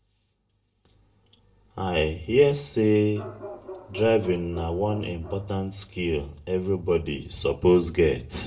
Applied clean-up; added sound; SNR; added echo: none; Bark; 16 dB; reverberation time 0.2 s.